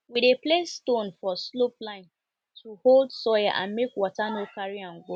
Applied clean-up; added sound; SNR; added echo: none; none; none; none.